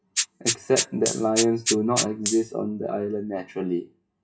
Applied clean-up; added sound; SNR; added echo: classical method WPE with log-MMSE.